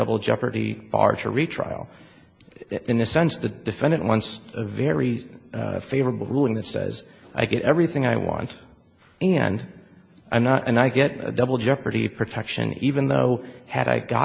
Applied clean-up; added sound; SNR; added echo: none; none; none; none.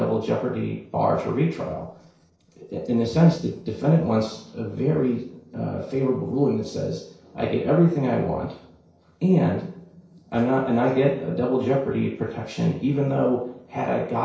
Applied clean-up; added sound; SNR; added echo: neural separator model SepFormer DNS4.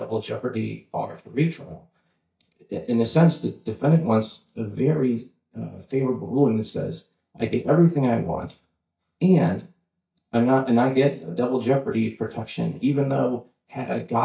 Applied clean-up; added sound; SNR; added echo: neural mask model DeepFilterNet 3.